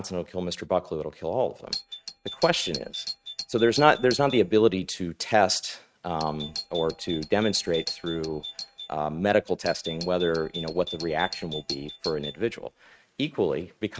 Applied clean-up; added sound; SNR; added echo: neural mask model RNNoise.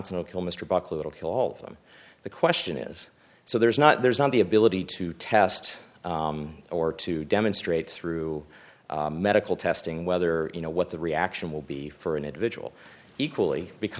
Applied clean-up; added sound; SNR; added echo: none; none; none; none.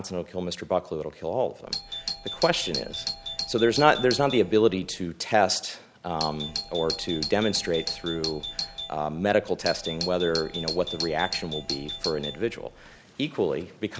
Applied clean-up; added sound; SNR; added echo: none; Doorbell; 8 dB; none.